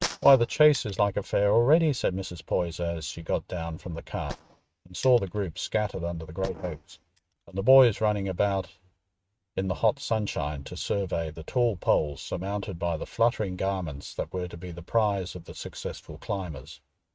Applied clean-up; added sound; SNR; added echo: neural mask model RNNoise.